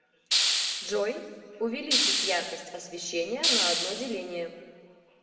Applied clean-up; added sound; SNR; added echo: none; Hiss; -5 dB; reverberation time 1.6 s.